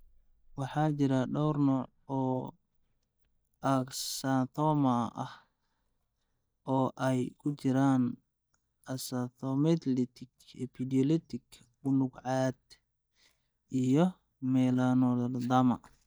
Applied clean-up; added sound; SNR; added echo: neural mask model DeepFilterNet 3.